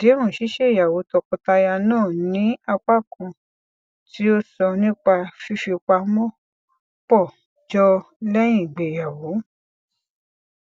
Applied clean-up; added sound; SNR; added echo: none; none; none; none.